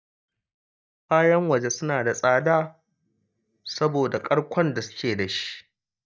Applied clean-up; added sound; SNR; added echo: neural mask model DeepFilterNet 3.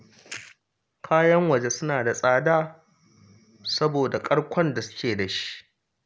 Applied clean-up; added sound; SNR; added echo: none; none; none; none.